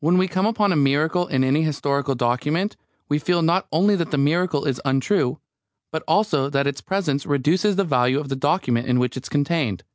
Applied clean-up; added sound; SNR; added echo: none; none; none; none.